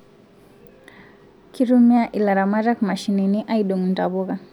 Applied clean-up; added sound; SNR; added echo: none; none; none; none.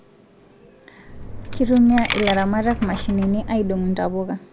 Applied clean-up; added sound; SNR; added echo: none; Coin (dropping); 6 dB; none.